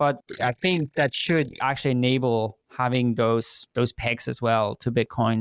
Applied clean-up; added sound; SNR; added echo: neural mask model Resemble Enhance denoiser.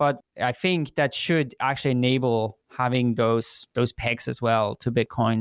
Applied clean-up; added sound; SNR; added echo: none; none; none; none.